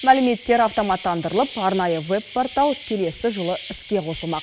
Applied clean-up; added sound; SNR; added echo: none; Insect; 13 dB; none.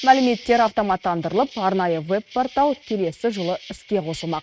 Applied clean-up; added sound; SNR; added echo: neural mask model RNNoise.